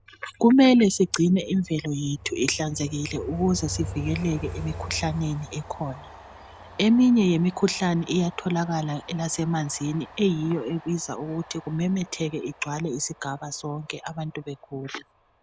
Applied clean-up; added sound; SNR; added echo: none; Train; 17 dB; none.